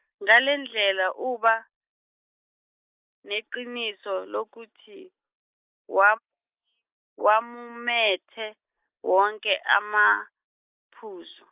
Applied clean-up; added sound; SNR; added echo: neural mask model Resemble Enhance denoiser.